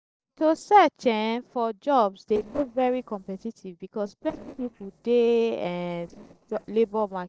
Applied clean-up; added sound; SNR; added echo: neural separator model SepFormer DNS4.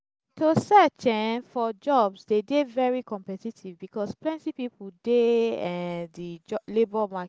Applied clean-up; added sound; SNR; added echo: none; none; none; none.